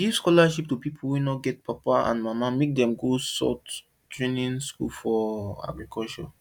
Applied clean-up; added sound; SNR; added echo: none; none; none; none.